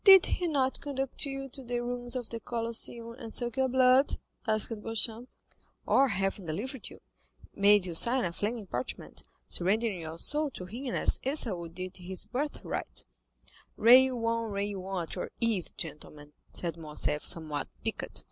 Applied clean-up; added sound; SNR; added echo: none; none; none; none.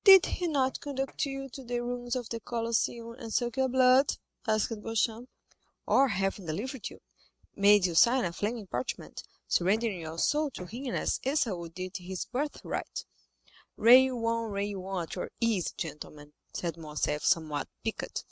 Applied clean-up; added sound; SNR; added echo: neural mask model RNNoise.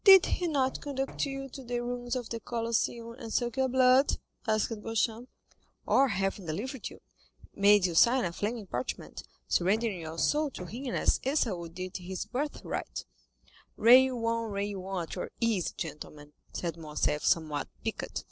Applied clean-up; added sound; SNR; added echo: neural separator model SepFormer DNS4.